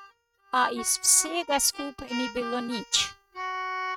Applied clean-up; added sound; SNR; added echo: neural mask model RNNoise.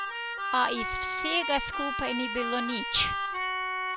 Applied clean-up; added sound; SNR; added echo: none; Keyboard (musical); 3 dB; none.